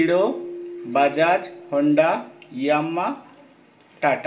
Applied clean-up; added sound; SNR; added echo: none; Keyboard (musical); 15 dB; reverberation time 0.5 s.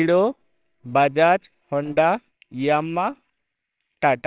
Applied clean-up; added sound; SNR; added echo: neural separator model SepFormer WHAMR!.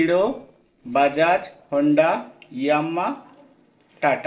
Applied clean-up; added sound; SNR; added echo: neural separator model SepFormer DNS4.